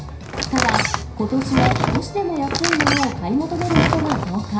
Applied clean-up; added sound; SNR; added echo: none; Door; 0 dB; reverberation time 0.5 s.